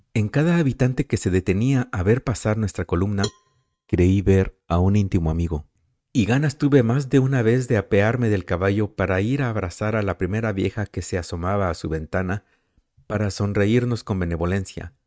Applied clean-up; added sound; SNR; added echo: neural mask model RNNoise.